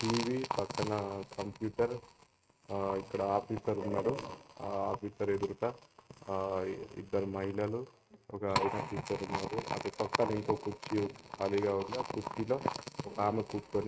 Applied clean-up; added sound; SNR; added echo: neural mask model RNNoise.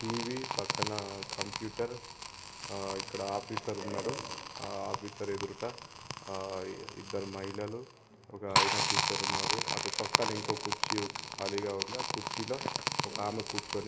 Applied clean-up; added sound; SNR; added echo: none; Crackle; -2 dB; none.